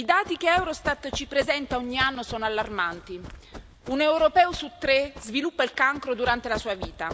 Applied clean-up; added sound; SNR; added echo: none; Run; 16 dB; none.